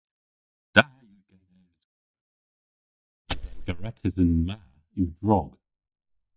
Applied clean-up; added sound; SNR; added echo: neural mask model DeepFilterNet 3.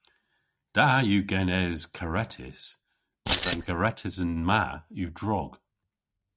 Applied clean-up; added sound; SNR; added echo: neural mask model RNNoise.